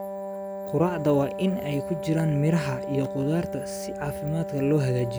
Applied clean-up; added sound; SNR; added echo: none; Wind instrument, woodwind instrument; 7 dB; none.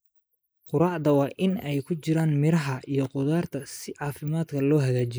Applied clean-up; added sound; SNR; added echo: neural mask model Resemble Enhance denoiser.